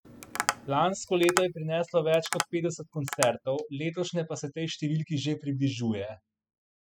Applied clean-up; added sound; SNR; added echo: classical method spectral subtraction.